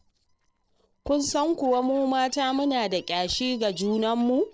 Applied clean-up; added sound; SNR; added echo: neural separator model SepFormer DNS4.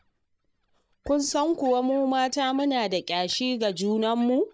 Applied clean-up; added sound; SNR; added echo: neural mask model DeepFilterNet 3.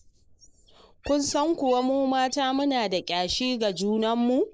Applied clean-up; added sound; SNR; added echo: neural mask model Resemble Enhance denoiser.